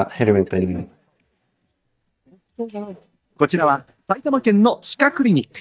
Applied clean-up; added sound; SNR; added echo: neural mask model DeepFilterNet 3.